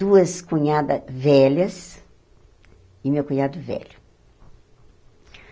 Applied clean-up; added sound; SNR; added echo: none; none; none; none.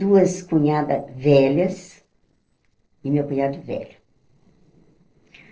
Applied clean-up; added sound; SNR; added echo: neural separator model SepFormer DNS4.